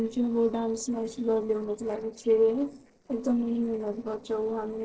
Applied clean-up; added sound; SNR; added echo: neural separator model SepFormer DNS4.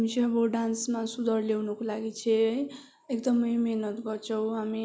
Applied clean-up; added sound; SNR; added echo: none; none; none; none.